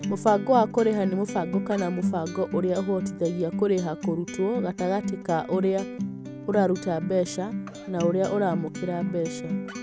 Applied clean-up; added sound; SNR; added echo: none; Acoustic guitar; 7 dB; none.